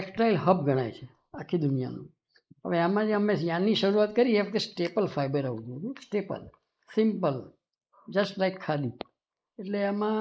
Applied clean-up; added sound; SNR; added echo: neural mask model Resemble Enhance denoiser.